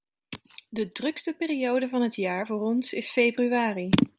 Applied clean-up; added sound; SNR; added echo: none; none; none; none.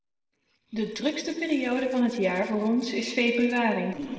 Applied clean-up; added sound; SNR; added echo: neural separator model SepFormer DNS4.